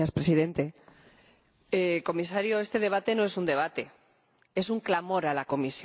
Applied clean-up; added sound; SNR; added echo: none; none; none; none.